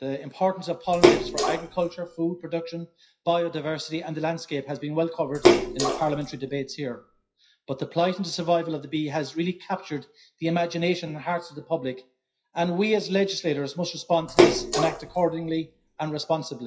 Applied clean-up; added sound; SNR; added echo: classical method WPE with log-MMSE.